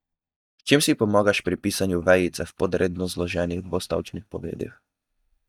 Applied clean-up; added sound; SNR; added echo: neural mask model DeepFilterNet 3.